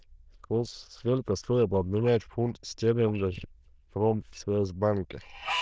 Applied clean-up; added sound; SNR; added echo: neural diffusion model UNIVERSE++.